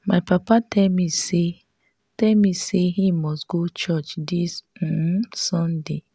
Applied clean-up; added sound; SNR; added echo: none; none; none; none.